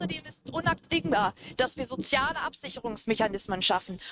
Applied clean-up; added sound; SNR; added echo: neural mask model RNNoise.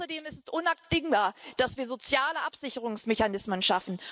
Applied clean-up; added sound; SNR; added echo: none; none; none; none.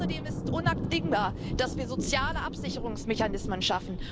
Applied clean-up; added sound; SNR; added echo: none; Thunder; 1 dB; none.